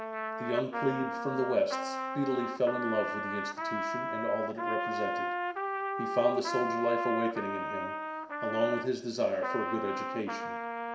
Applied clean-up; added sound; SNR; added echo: none; Trumpet; 2 dB; reverberation time 0.7 s.